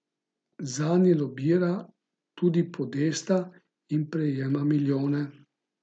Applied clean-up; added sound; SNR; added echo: none; none; none; none.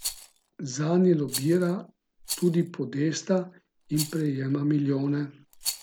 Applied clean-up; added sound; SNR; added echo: none; Rattle; 13 dB; none.